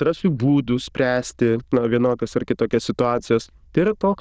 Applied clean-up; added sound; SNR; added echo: neural diffusion model UNIVERSE++.